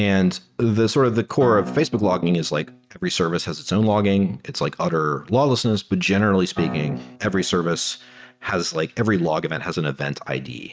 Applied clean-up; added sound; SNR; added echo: neural mask model RNNoise.